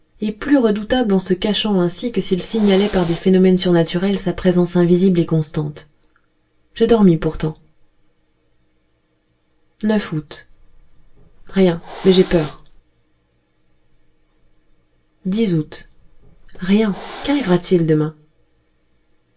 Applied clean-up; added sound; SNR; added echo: none; Hiss; 16 dB; reverberation time 0.1 s.